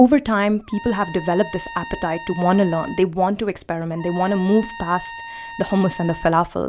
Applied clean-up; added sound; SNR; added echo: none; Trumpet; 16 dB; none.